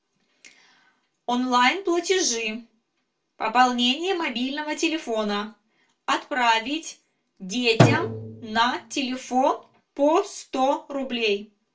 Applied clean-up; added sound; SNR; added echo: none; Drum; 0 dB; reverberation time 0.2 s.